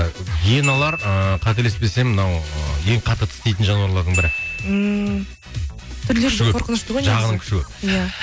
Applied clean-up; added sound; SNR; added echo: none; Glockenspiel; 12 dB; none.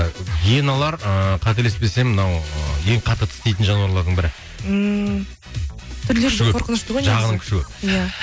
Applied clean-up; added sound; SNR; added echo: none; none; none; none.